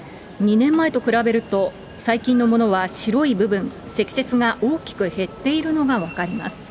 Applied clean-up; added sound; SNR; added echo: none; Train; 20 dB; none.